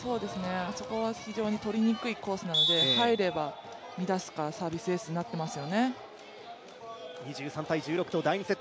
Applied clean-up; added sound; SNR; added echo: none; none; none; none.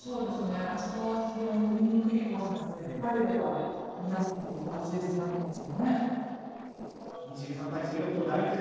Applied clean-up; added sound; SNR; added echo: neural separator model SepFormer DNS4.